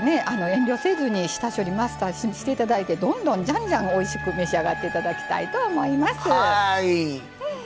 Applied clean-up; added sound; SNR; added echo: none; Wind instrument, woodwind instrument; 13 dB; none.